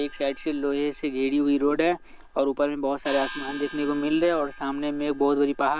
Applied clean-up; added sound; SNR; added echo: none; Gong; 16 dB; none.